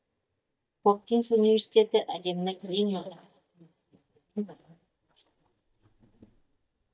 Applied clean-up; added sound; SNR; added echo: neural mask model DeepFilterNet 3.